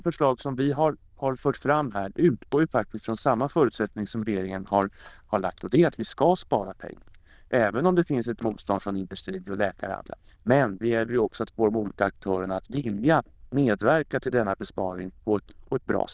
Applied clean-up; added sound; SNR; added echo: neural diffusion model UNIVERSE++.